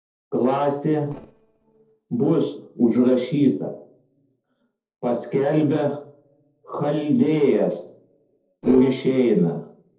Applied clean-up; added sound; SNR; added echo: neural separator model SepFormer DNS4.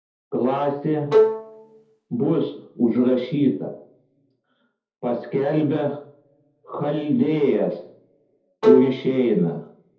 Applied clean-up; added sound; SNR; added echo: none; Bowed string instrument; -2 dB; reverberation time 0.5 s.